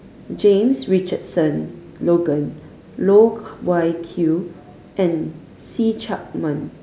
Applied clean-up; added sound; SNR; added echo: none; none; none; none.